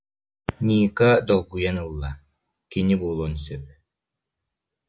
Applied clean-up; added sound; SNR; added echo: none; none; none; none.